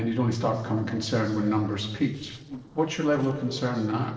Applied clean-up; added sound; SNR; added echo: neural separator model SepFormer DNS4.